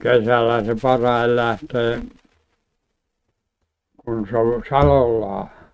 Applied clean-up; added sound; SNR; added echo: neural mask model RNNoise.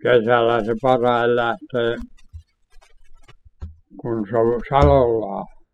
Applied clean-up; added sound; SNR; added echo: classical method spectral subtraction.